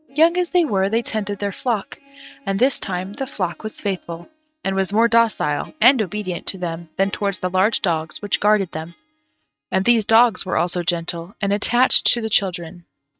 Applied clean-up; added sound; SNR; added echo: neural mask model RNNoise.